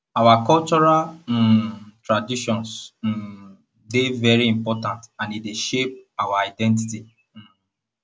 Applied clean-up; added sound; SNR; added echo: none; none; none; none.